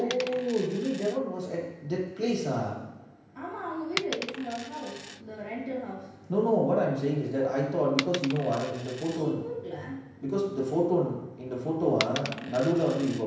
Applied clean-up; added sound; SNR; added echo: none; Coin (dropping); 13 dB; reverberation time 0.9 s.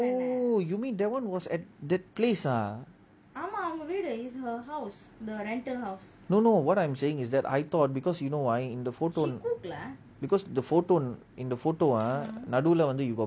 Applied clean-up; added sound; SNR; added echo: none; none; none; none.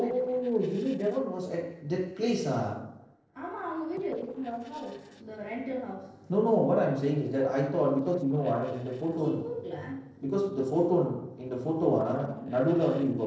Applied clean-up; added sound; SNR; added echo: neural separator model SepFormer DNS4.